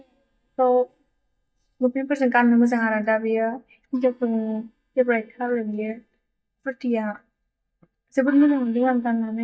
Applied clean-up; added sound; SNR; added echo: neural mask model DeepFilterNet 3.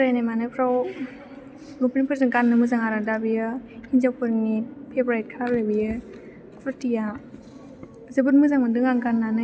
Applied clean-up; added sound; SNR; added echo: none; none; none; none.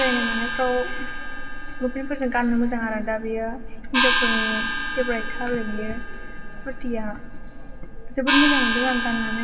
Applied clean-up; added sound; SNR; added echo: none; Gong; -1 dB; reverberation time 1.8 s.